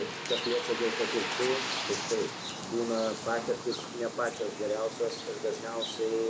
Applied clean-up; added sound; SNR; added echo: none; Bird; 4 dB; none.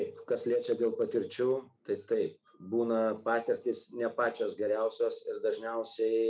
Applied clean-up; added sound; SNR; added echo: none; none; none; none.